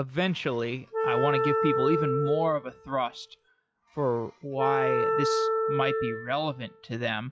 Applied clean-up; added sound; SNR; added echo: classical method log-MMSE.